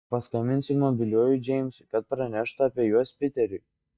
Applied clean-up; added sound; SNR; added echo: neural mask model DeepFilterNet 3.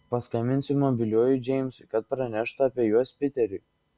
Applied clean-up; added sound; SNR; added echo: none; none; none; none.